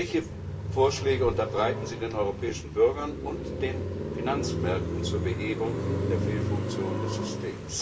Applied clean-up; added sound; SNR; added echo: none; Car passing by; 1 dB; reverberation time 0.2 s.